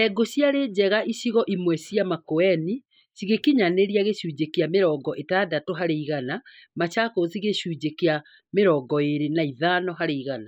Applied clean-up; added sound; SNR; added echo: neural mask model Resemble Enhance denoiser.